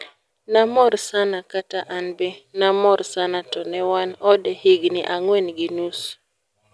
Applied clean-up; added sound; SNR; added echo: none; none; none; none.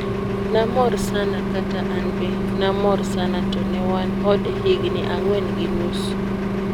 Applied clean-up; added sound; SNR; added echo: none; Engine; -2 dB; none.